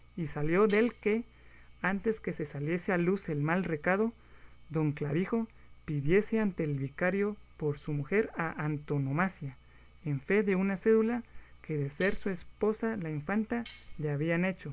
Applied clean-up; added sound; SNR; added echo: none; Cutlery, silverware; 18 dB; none.